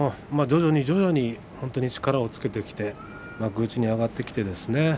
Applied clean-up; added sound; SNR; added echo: none; none; none; none.